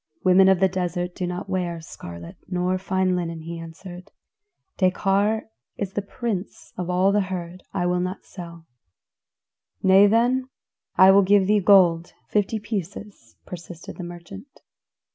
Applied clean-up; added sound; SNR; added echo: none; none; none; none.